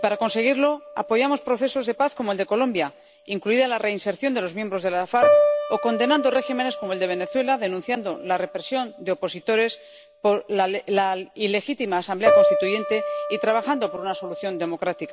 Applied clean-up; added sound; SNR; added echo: none; Piano; 4 dB; none.